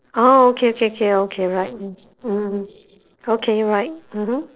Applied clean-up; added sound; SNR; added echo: neural separator model SepFormer DNS4.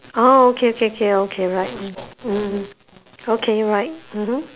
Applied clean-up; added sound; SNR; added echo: none; none; none; none.